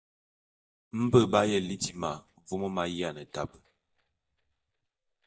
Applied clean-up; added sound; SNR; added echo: neural mask model DeepFilterNet 3.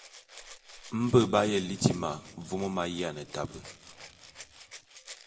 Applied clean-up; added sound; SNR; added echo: none; Rattle (instrument); 19 dB; reverberation time 1.8 s.